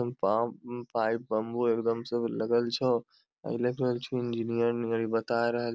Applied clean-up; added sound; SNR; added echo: none; none; none; none.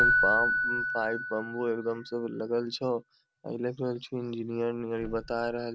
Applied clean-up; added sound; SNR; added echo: none; Keyboard (musical); 0 dB; none.